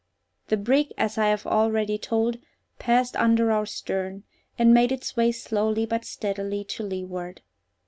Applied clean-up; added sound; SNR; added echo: none; none; none; none.